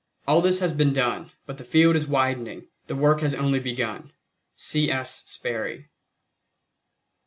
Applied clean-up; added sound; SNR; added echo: none; none; none; none.